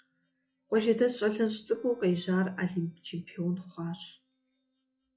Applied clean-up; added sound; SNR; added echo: classical method log-MMSE.